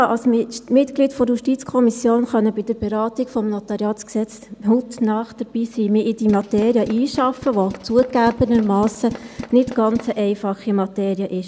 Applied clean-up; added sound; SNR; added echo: none; Tools; 15 dB; none.